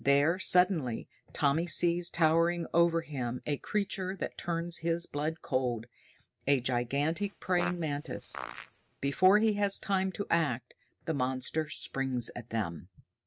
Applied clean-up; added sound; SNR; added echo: neural mask model RNNoise.